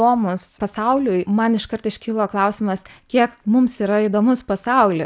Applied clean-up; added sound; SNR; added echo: none; none; none; none.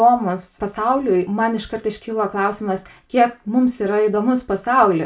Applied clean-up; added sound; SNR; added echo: none; none; none; reverberation time 0.2 s.